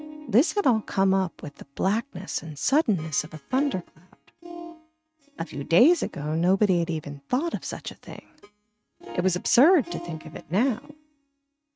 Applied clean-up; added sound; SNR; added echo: neural mask model RNNoise.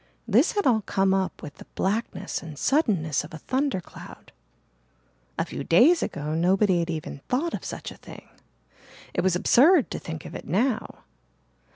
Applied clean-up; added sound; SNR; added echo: none; none; none; none.